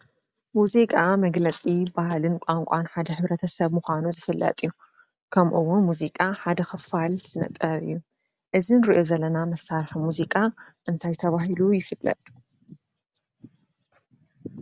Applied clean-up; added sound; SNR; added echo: none; none; none; none.